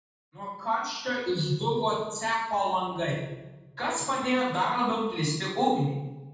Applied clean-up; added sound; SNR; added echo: none; none; none; reverberation time 1.2 s.